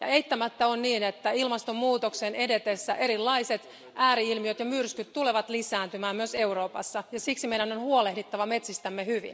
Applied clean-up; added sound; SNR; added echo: none; none; none; none.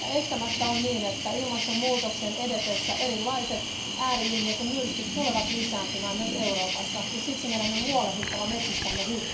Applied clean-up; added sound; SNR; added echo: none; Cricket; 0 dB; reverberation time 0.5 s.